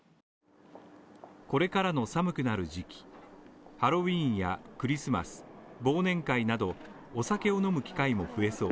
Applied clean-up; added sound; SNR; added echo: none; none; none; none.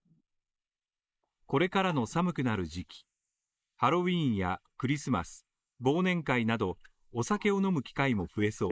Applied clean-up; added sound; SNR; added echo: neural mask model Resemble Enhance denoiser.